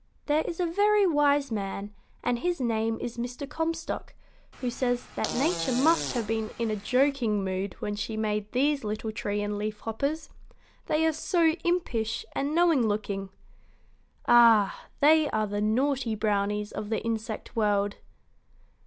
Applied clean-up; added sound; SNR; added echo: none; Fart; 10 dB; none.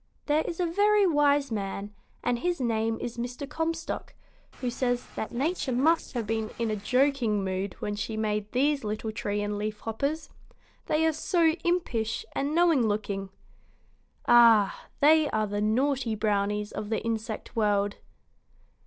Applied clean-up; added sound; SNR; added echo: neural separator model SepFormer DNS4.